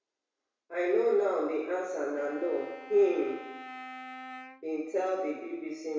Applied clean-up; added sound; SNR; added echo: none; Wind instrument, woodwind instrument; 15 dB; reverberation time 1.0 s.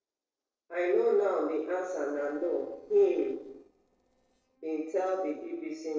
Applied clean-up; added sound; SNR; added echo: neural separator model SepFormer DNS4.